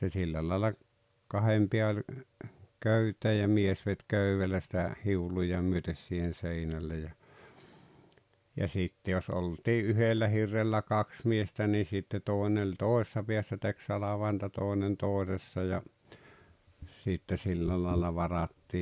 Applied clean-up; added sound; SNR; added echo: none; none; none; none.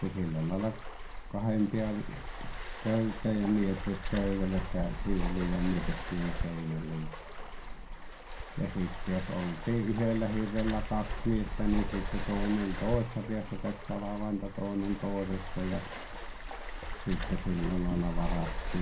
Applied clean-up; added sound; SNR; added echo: none; Waves, surf; 3 dB; reverberation time 0.2 s.